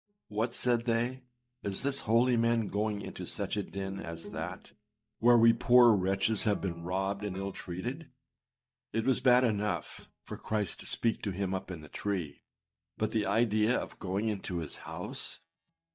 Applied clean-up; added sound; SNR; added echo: neural mask model DeepFilterNet 3.